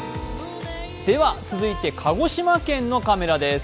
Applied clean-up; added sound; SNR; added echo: none; Acoustic guitar; 18 dB; none.